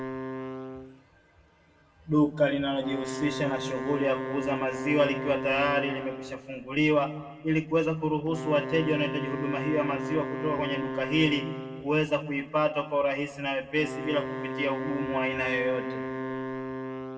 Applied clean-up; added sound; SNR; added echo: none; Wind instrument, woodwind instrument; 7 dB; reverberation time 1.2 s.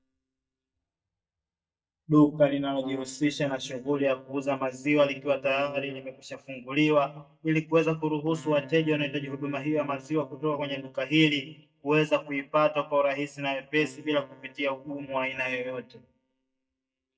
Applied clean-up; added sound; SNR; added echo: neural mask model DeepFilterNet 3.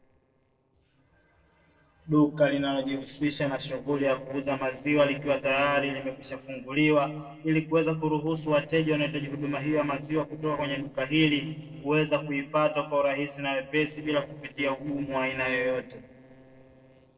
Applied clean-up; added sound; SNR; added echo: neural separator model SepFormer DNS4.